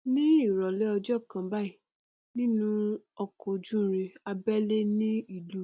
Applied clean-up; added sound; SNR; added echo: none; none; none; none.